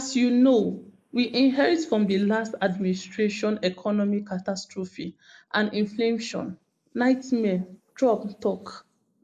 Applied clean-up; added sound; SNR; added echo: neural mask model Resemble Enhance denoiser.